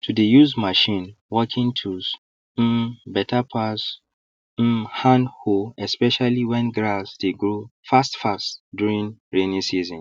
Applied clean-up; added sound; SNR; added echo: none; none; none; none.